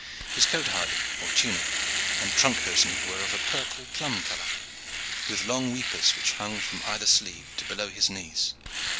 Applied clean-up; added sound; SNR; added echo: none; Domestic sounds, home sounds; 1 dB; none.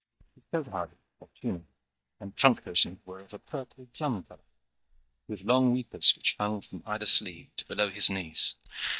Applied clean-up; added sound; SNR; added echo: neural mask model DeepFilterNet 3.